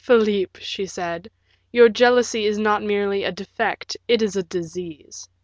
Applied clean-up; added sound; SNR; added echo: none; none; none; none.